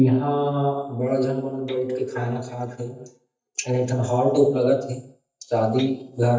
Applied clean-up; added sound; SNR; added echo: neural mask model DeepFilterNet 3.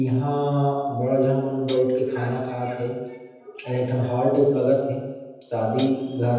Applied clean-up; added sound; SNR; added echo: none; Hi-hat; 11 dB; reverberation time 1.1 s.